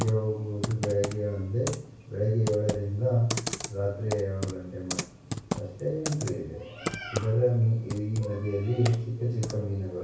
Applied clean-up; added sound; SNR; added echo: none; Computer keyboard; 9 dB; reverberation time 0.6 s.